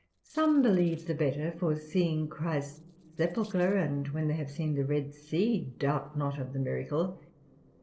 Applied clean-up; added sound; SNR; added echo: neural separator model SepFormer DNS4.